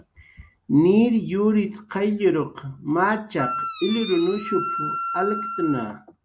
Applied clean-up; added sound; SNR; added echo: none; Wind instrument, woodwind instrument; 6 dB; none.